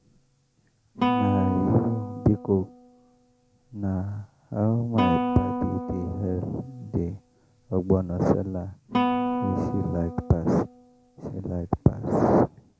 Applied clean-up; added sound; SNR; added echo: none; Guitar; 5 dB; none.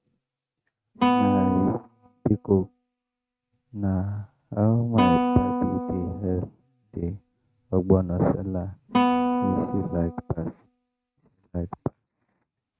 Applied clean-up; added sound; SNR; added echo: neural mask model RNNoise.